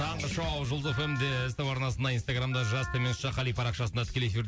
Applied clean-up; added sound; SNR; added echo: none; Wind instrument, woodwind instrument; 14 dB; none.